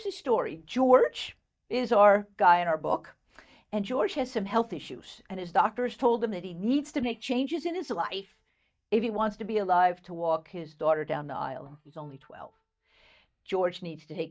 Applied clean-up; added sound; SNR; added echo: neural mask model DeepFilterNet 3.